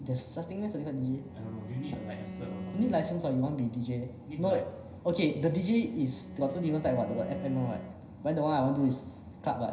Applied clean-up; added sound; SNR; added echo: none; Bowed string instrument; 15 dB; reverberation time 0.9 s.